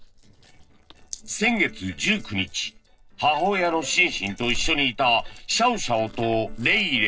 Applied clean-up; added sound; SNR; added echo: neural separator model SepFormer DNS4.